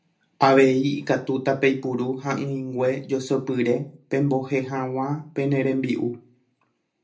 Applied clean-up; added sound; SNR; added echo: none; none; none; reverberation time 0.3 s.